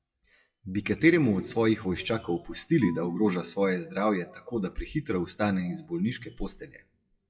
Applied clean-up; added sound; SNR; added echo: classical method WPE with log-MMSE.